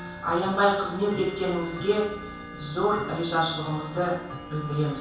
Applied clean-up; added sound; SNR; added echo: none; Tick-tock / Bell; 12 dB; reverberation time 0.7 s.